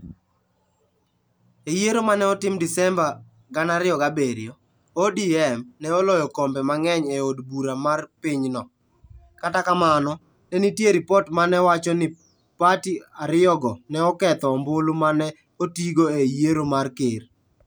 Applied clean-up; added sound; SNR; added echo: none; none; none; none.